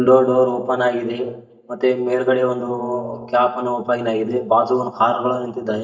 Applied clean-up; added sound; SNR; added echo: neural mask model DeepFilterNet 3.